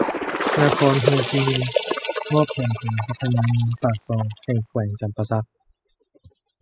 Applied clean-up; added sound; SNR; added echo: classical method spectral subtraction.